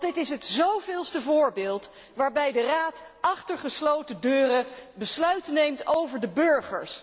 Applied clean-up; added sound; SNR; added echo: none; none; none; none.